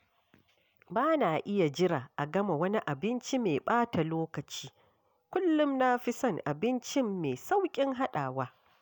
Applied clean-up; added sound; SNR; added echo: none; none; none; none.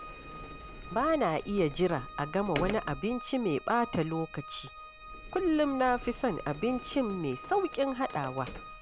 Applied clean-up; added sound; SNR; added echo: none; Organ + Sliding door; 12 dB; none.